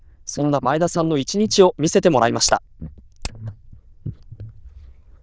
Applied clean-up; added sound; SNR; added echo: neural diffusion model UNIVERSE++.